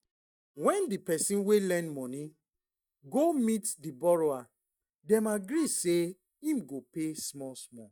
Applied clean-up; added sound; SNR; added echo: neural mask model DeepFilterNet 3.